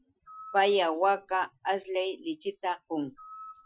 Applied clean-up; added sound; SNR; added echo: classical method Wiener filter.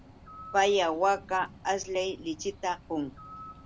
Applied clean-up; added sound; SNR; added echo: none; Bird; 18 dB; none.